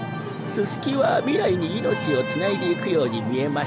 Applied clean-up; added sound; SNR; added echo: none; Ocean; 8 dB; none.